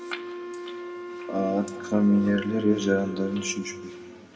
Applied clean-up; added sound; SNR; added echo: none; Wind instrument, woodwind instrument; 11 dB; reverberation time 1.2 s.